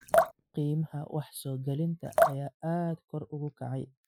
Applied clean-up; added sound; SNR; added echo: classical method Wiener filter.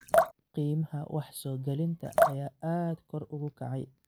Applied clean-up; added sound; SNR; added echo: none; Drip; -1 dB; none.